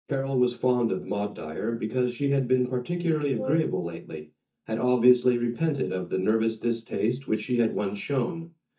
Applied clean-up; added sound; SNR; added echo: neural mask model DeepFilterNet 3.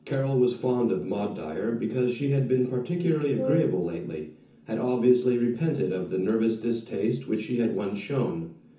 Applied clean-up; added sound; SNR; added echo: none; Wind instrument, woodwind instrument; 5 dB; reverberation time 0.6 s.